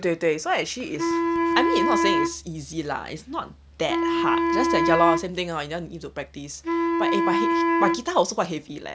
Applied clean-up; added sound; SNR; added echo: none; Wind instrument, woodwind instrument; -2 dB; none.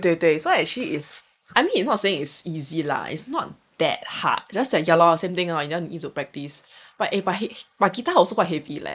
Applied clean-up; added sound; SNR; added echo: neural mask model Resemble Enhance denoiser.